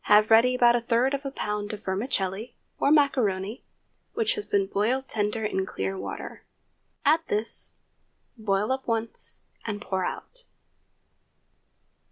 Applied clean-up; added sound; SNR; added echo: none; none; none; none.